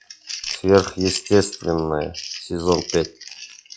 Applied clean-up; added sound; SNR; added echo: classical method log-MMSE.